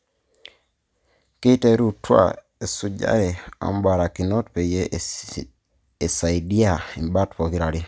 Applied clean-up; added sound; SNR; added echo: none; none; none; none.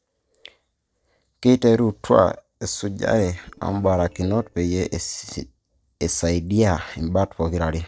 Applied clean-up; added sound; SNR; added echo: neural separator model SepFormer DNS4.